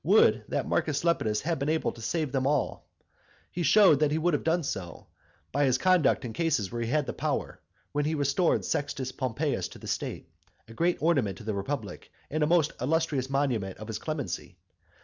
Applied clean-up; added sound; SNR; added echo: none; none; none; none.